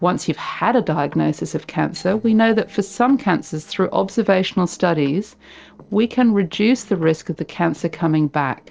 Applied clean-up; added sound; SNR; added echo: neural separator model SepFormer DNS4.